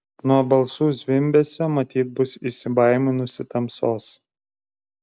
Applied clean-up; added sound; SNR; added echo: none; none; none; none.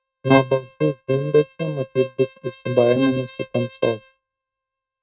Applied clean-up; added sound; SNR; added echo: neural mask model RNNoise.